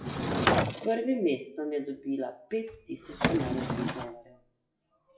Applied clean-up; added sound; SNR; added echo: classical method WPE with log-MMSE.